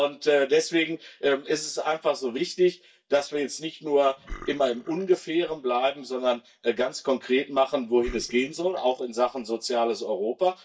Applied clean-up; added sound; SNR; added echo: neural mask model DeepFilterNet 3.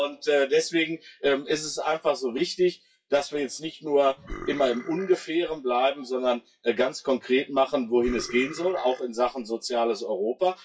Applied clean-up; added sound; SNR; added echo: classical method WPE with log-MMSE.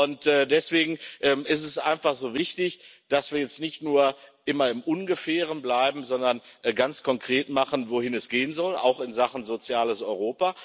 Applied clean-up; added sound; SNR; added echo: none; none; none; none.